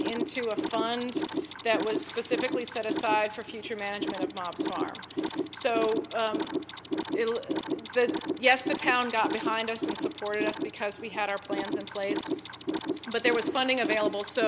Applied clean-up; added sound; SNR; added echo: none; Mechanisms; 3 dB; none.